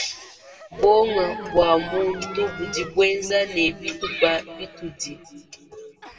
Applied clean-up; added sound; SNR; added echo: none; Gasp; 17 dB; reverberation time 1.8 s.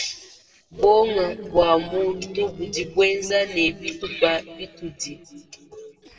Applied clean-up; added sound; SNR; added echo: neural separator model SepFormer DNS4.